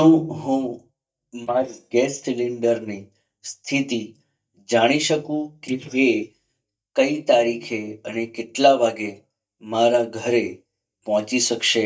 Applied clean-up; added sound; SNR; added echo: neural mask model DeepFilterNet 3.